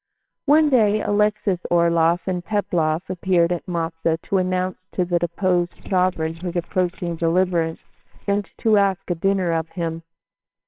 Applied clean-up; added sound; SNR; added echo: neural separator model SepFormer WHAMR!.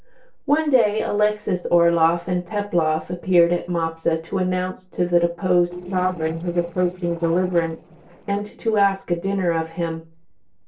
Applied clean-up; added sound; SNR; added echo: neural separator model SepFormer DNS4.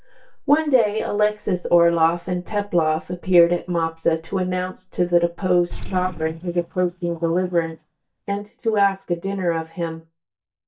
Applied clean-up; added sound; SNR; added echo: neural mask model DeepFilterNet 3.